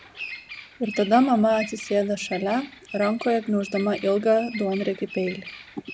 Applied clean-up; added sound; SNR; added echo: none; Bird vocalization, bird call, bird song; 15 dB; none.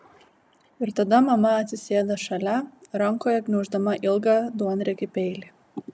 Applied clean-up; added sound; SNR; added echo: none; none; none; none.